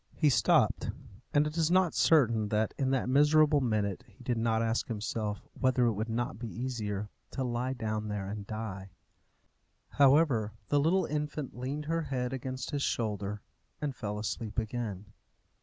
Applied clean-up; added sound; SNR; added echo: none; none; none; none.